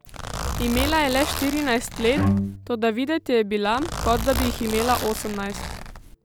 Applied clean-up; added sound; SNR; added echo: none; Bowed string instrument + Zipper (clothing); 4 dB; none.